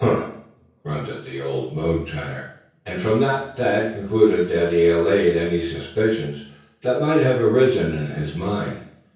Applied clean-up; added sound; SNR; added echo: none; none; none; reverberation time 0.6 s.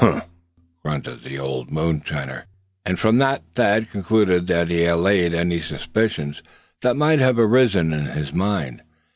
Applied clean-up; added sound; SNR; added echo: none; none; none; none.